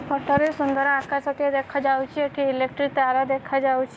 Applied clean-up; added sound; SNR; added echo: none; none; none; none.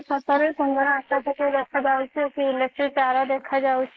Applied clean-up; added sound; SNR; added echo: neural mask model Resemble Enhance denoiser.